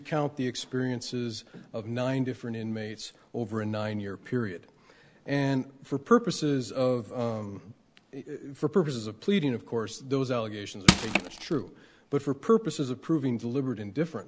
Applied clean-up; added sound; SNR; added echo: none; Crushing; -5 dB; none.